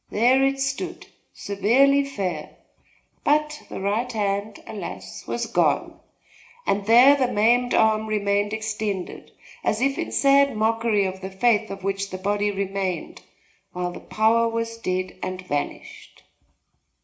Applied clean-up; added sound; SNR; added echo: none; none; none; reverberation time 0.4 s.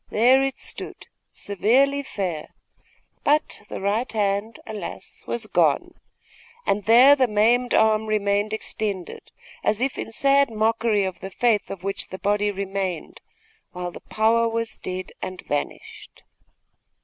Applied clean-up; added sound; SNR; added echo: none; none; none; none.